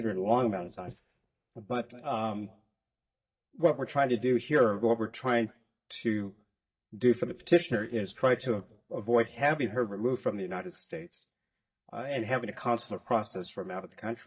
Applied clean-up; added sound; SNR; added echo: neural mask model DeepFilterNet 3.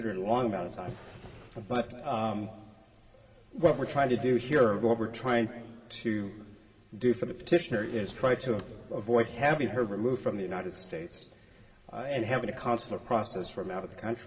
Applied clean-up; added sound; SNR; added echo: none; Drawer open or close; 18 dB; reverberation time 2.6 s.